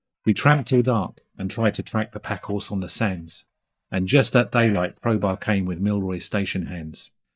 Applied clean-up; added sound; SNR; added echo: neural mask model DeepFilterNet 3.